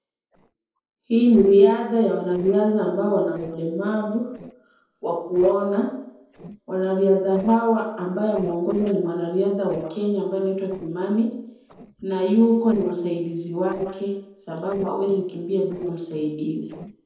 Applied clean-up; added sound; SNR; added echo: neural separator model SepFormer DNS4.